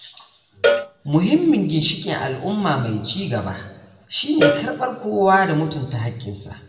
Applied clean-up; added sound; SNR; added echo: none; Cowbell; 4 dB; reverberation time 1.0 s.